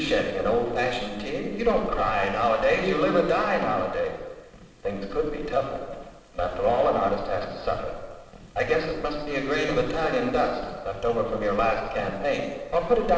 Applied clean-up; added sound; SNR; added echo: none; none; none; reverberation time 1.2 s.